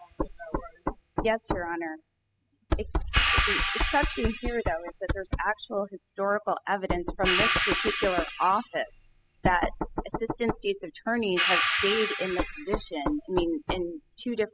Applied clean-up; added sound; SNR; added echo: classical method spectral subtraction.